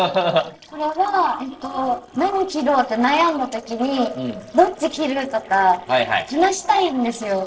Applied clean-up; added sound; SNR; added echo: neural separator model SepFormer DNS4.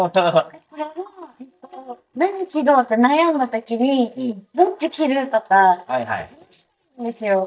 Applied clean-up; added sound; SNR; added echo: neural mask model DeepFilterNet 3.